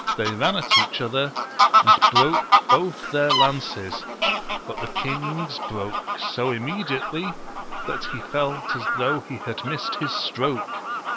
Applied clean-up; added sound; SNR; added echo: none; Fowl; -4 dB; none.